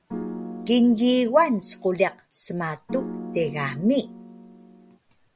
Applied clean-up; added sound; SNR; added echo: none; Piano; 12 dB; none.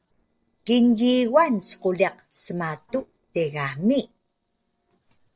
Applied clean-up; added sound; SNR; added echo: neural separator model SepFormer DNS4.